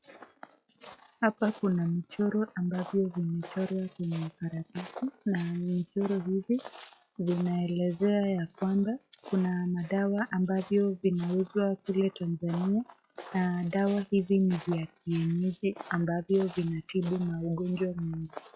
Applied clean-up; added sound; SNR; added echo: classical method log-MMSE.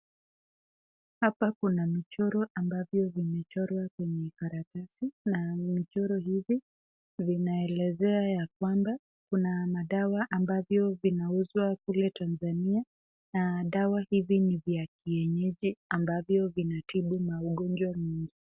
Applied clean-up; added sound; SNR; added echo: none; none; none; none.